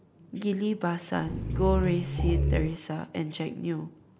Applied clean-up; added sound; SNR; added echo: none; Growling; -2 dB; none.